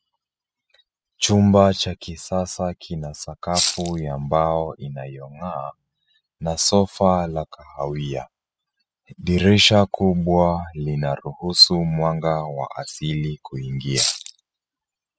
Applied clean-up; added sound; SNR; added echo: classical method spectral subtraction.